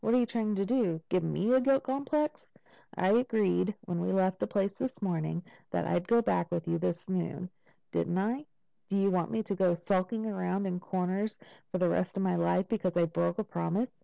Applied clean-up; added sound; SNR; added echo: none; none; none; none.